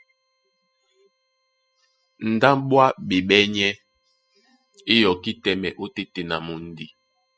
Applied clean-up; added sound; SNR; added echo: classical method spectral subtraction.